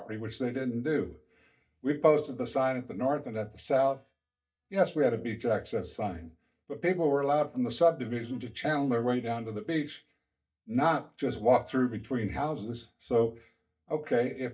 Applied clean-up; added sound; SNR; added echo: neural mask model DeepFilterNet 3.